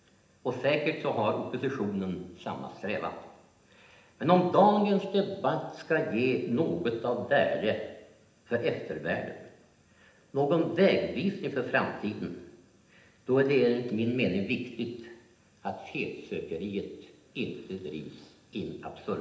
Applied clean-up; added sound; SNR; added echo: none; none; none; reverberation time 0.8 s.